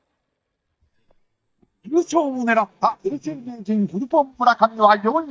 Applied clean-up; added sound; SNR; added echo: neural mask model DeepFilterNet 3.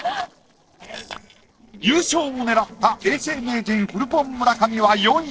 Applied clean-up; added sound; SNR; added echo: neural separator model SepFormer DNS4.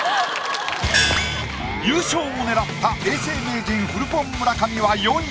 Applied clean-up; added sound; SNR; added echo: none; Gong; -1 dB; none.